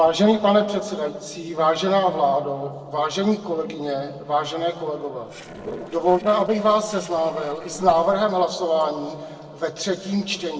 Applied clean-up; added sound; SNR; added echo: neural separator model SepFormer DNS4.